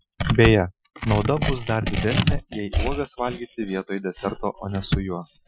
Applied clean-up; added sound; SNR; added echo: classical method Wiener filter.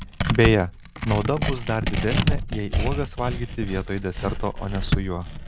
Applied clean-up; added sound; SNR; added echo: none; Tearing; 1 dB; none.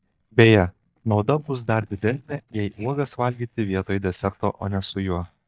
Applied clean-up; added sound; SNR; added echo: neural mask model DeepFilterNet 3.